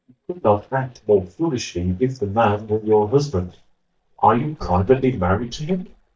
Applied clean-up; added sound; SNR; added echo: neural mask model DeepFilterNet 3.